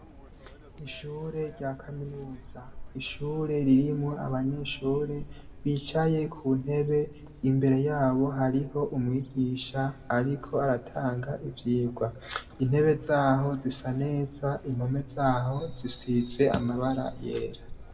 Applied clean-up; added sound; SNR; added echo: none; Chirp, tweet; 17 dB; reverberation time 0.8 s.